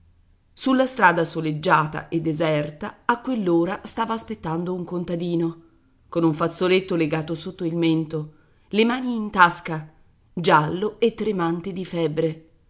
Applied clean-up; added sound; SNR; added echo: none; none; none; none.